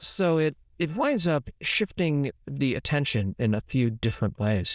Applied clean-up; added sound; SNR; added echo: neural diffusion model UNIVERSE++.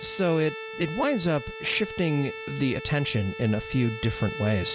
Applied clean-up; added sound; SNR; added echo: none; Bowed string instrument; 11 dB; none.